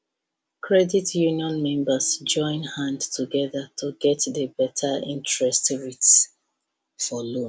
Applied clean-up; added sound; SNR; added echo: none; none; none; none.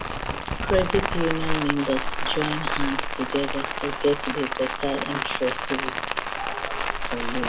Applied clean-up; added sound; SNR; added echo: none; Rain; 1 dB; reverberation time 0.5 s.